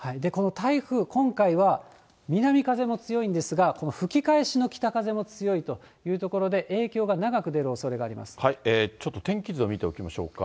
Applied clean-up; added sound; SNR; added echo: none; none; none; none.